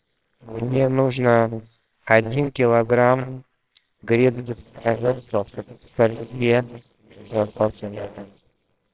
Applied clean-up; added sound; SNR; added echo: neural separator model SepFormer WHAMR!.